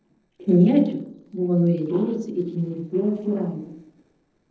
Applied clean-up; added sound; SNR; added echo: neural separator model SepFormer DNS4.